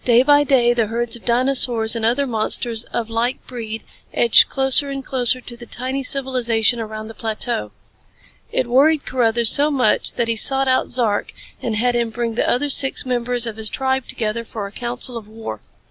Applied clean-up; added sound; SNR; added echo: none; none; none; none.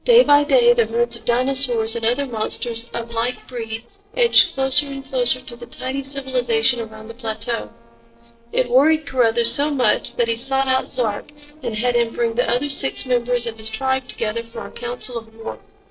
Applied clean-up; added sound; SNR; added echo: neural separator model SepFormer DNS4.